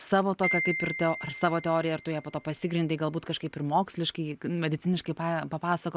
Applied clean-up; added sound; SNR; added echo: none; Glockenspiel; 8 dB; none.